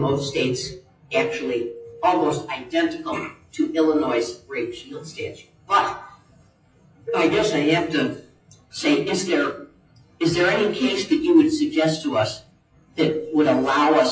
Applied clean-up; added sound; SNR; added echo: classical method WPE with log-MMSE.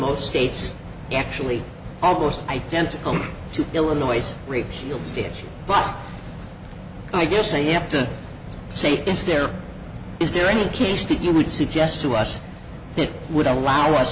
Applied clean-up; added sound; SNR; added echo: none; none; none; none.